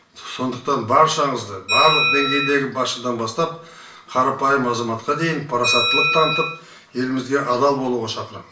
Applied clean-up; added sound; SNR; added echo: none; Bell; 5 dB; reverberation time 0.3 s.